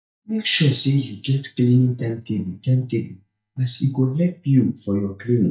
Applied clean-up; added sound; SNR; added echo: neural mask model DeepFilterNet 3.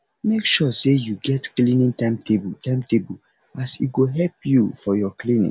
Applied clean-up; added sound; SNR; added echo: none; none; none; none.